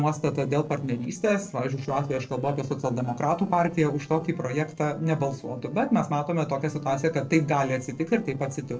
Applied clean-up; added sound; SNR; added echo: neural separator model SepFormer DNS4.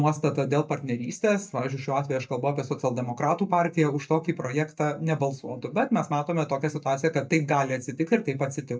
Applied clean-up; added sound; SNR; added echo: neural mask model DeepFilterNet 3.